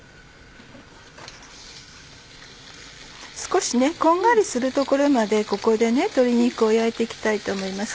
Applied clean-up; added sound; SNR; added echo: none; none; none; none.